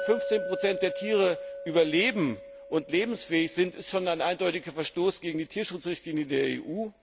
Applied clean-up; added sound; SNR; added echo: none; Chink, clink; 11 dB; none.